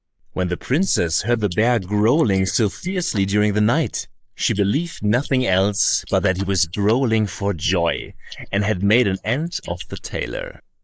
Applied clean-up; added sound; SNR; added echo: neural mask model Resemble Enhance denoiser.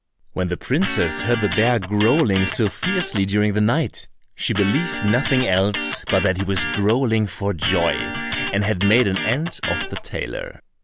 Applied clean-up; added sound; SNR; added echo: none; Electric guitar; 6 dB; none.